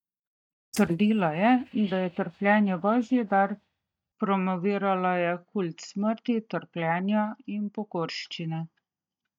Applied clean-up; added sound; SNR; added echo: neural mask model DeepFilterNet 3.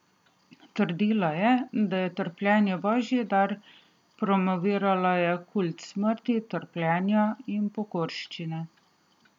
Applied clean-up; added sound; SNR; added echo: none; none; none; none.